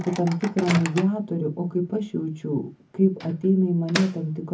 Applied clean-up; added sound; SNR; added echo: none; Microwave oven; 12 dB; reverberation time 0.3 s.